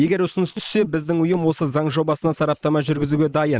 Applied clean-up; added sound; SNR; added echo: neural mask model Resemble Enhance denoiser.